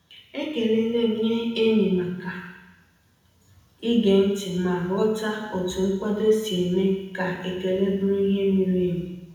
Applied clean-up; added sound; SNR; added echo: none; none; none; reverberation time 1.0 s.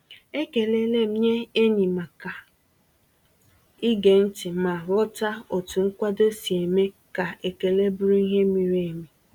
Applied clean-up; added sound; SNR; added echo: none; none; none; none.